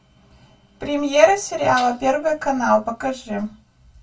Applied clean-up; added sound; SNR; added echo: none; none; none; reverberation time 0.1 s.